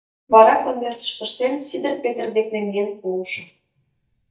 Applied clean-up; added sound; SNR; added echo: neural mask model DeepFilterNet 3.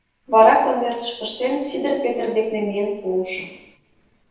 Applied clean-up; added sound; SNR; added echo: neural separator model SepFormer DNS4.